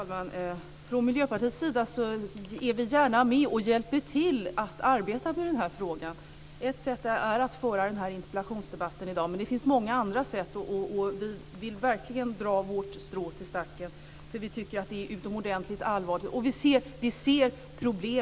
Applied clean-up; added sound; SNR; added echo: none; none; none; none.